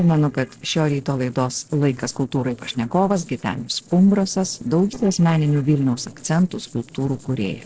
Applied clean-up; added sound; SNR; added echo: neural separator model SepFormer DNS4.